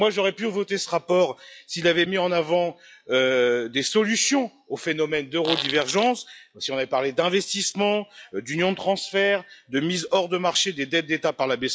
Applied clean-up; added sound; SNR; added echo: classical method log-MMSE.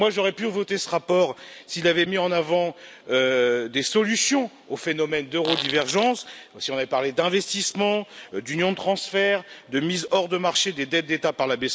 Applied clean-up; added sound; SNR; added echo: none; Fart; 8 dB; none.